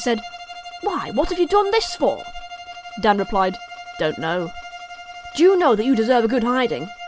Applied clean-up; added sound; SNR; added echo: none; Bowed string instrument; 15 dB; none.